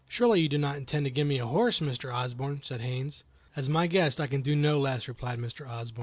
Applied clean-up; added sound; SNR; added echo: none; none; none; none.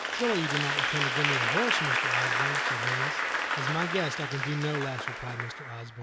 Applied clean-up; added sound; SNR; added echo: none; Applause / Crowd; -4 dB; none.